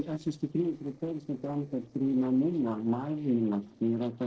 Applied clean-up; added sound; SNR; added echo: neural separator model SepFormer DNS4.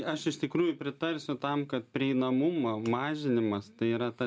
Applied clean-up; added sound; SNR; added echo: none; none; none; none.